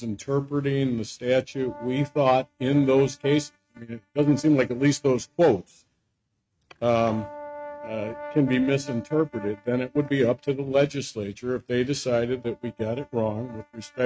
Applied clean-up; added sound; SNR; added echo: neural mask model RNNoise.